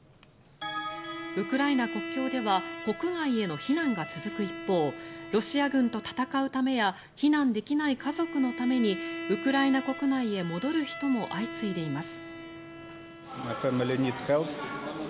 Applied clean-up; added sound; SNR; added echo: none; Bowed string instrument; 12 dB; none.